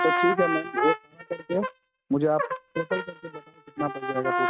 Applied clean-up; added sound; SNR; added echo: neural mask model RNNoise.